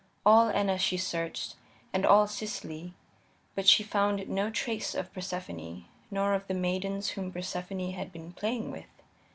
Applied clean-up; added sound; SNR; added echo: none; none; none; none.